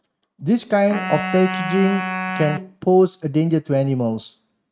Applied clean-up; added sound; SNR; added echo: neural mask model RNNoise.